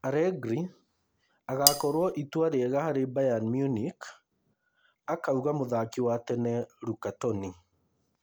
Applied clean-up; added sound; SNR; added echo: none; Cutlery, silverware; -3 dB; none.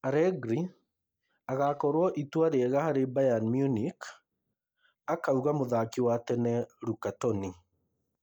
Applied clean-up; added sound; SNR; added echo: neural mask model DeepFilterNet 3.